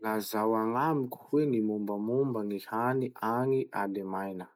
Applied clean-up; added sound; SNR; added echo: none; none; none; none.